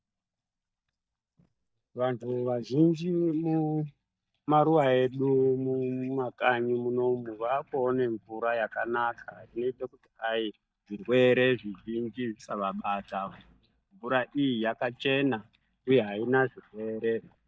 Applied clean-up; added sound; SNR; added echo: neural mask model DeepFilterNet 3.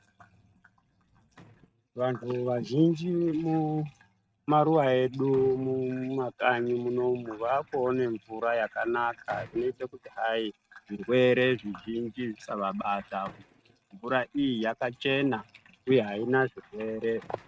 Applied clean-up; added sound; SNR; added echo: neural mask model RNNoise.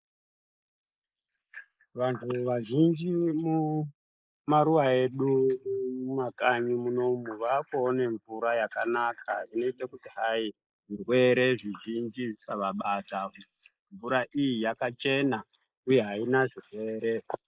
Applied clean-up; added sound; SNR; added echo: neural mask model Resemble Enhance denoiser.